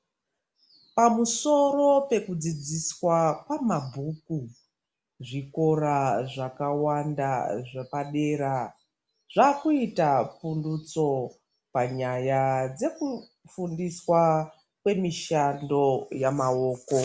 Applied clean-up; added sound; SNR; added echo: none; none; none; none.